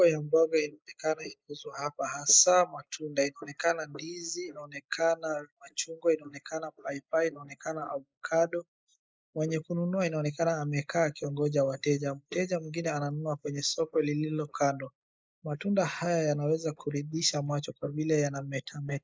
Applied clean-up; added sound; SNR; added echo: neural mask model Resemble Enhance denoiser.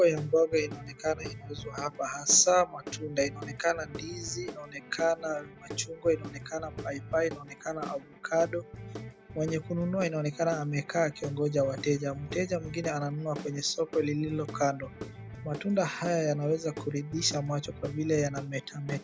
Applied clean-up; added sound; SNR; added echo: none; Guitar / Drum; 13 dB; none.